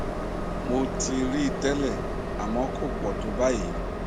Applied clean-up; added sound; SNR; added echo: none; Train; 0 dB; none.